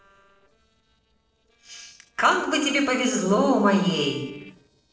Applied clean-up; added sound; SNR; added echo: neural separator model SepFormer DNS4.